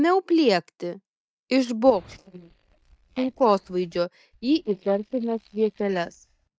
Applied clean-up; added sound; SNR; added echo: neural mask model DeepFilterNet 3.